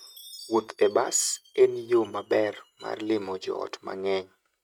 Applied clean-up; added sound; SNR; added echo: neural mask model RNNoise.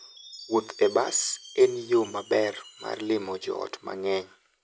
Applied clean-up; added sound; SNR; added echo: none; Chime; 20 dB; none.